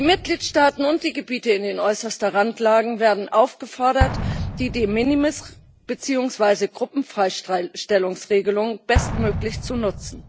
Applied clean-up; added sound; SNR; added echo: none; Explosion; 9 dB; none.